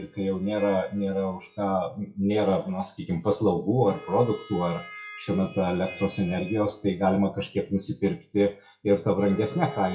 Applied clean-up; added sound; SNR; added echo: classical method WPE with log-MMSE.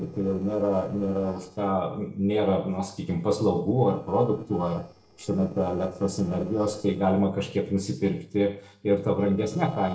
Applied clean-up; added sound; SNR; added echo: neural separator model SepFormer DNS4.